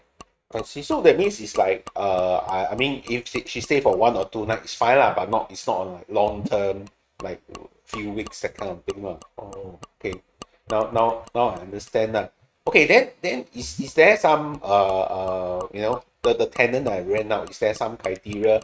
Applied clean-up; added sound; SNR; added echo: neural mask model RNNoise.